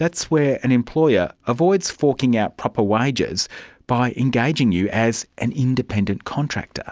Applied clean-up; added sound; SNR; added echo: none; none; none; none.